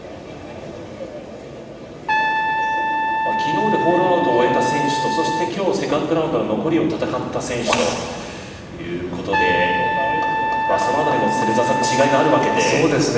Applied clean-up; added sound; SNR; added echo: none; Trumpet; 0 dB; reverberation time 1.6 s.